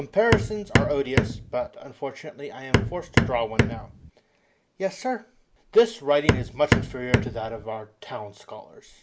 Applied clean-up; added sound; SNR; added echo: none; Hammer; -4 dB; none.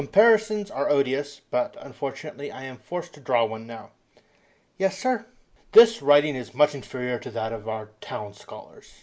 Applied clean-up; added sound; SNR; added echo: none; none; none; none.